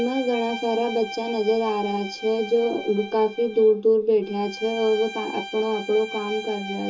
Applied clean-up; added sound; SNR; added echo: none; Bowed string instrument; 13 dB; reverberation time 0.2 s.